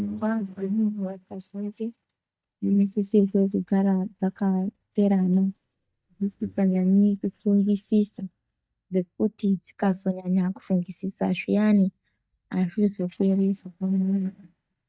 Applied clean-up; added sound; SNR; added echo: neural mask model DeepFilterNet 3.